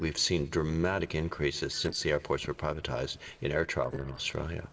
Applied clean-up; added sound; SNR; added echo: neural separator model SepFormer DNS4.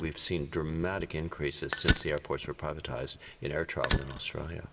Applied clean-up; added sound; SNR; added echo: none; Fire; 0 dB; reverberation time 1.0 s.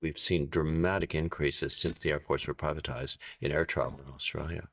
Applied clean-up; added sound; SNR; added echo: neural mask model DeepFilterNet 3.